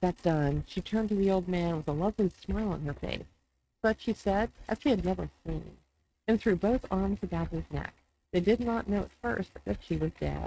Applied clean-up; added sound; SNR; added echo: neural mask model RNNoise.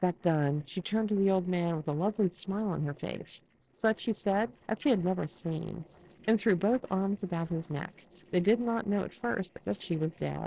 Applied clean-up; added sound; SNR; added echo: neural separator model SepFormer DNS4.